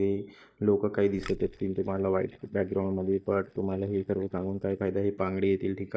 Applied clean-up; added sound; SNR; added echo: neural mask model DeepFilterNet 3.